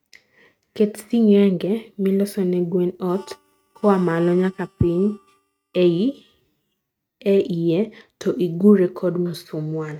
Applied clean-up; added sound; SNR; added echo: neural mask model RNNoise.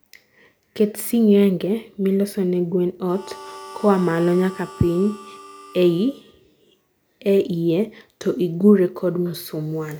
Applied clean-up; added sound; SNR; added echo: none; Harmonica; 19 dB; none.